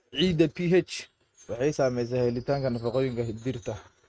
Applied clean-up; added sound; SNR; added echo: neural mask model RNNoise.